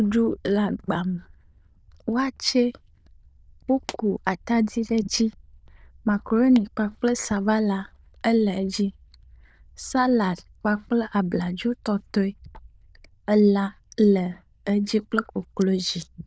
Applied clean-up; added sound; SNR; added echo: neural diffusion model UNIVERSE++.